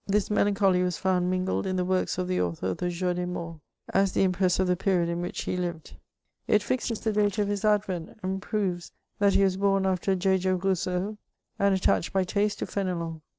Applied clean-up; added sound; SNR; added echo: neural separator model SepFormer DNS4.